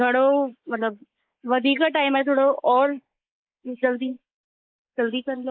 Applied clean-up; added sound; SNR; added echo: neural mask model Resemble Enhance denoiser.